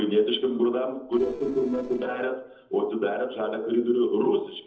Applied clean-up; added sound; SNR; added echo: neural separator model SepFormer DNS4.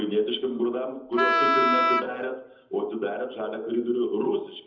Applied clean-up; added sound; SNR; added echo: none; Wind instrument, woodwind instrument; -5 dB; reverberation time 0.8 s.